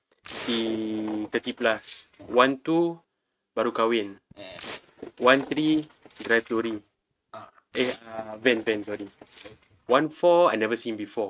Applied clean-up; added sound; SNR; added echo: neural mask model RNNoise.